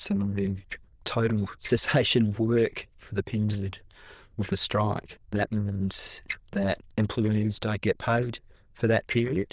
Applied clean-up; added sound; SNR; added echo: neural diffusion model UNIVERSE++.